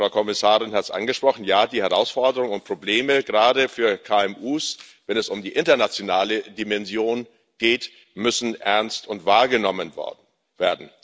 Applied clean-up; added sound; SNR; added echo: none; none; none; none.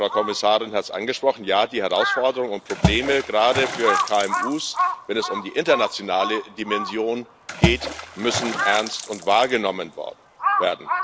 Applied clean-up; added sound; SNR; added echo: none; Crow + Water / Splash, splatter; 4 dB; none.